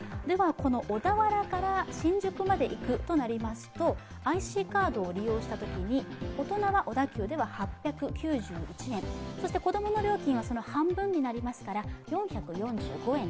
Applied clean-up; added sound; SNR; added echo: none; none; none; none.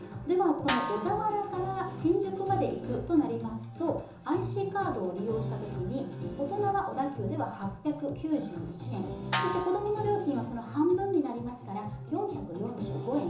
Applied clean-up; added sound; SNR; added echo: none; Snare drum; 7 dB; reverberation time 0.6 s.